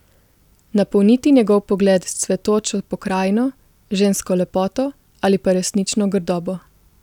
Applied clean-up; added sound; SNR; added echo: none; none; none; none.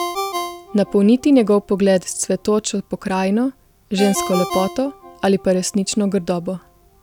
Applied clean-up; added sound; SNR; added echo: none; Ringtone; 12 dB; none.